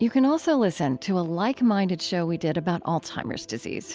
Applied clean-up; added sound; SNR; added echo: none; none; none; none.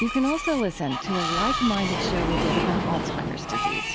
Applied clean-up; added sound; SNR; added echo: none; Sliding door + Screech; 0 dB; none.